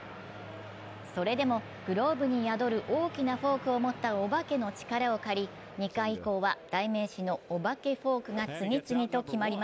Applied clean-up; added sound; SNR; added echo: none; none; none; none.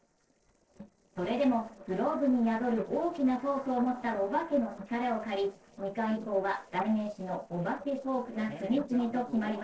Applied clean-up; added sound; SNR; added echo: neural separator model SepFormer DNS4.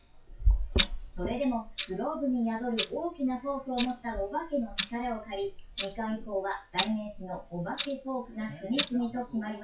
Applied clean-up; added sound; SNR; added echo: classical method WPE with log-MMSE.